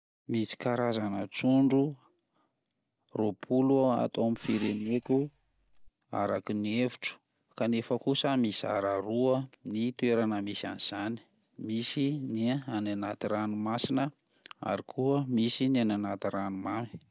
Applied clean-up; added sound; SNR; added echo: neural mask model DeepFilterNet 3.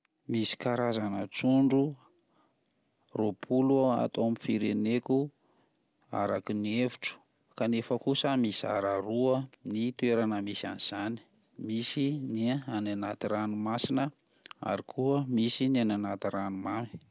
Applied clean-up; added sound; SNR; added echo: none; none; none; none.